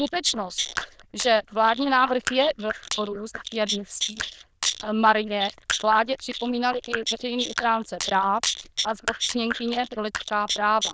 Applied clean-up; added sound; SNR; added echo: neural diffusion model UNIVERSE++.